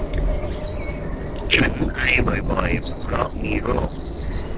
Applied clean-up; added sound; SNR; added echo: neural separator model SepFormer DNS4.